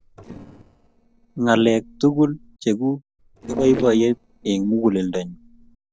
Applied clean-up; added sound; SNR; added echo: neural separator model SepFormer DNS4.